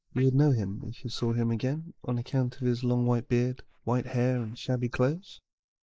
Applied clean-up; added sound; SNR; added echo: neural mask model Resemble Enhance denoiser.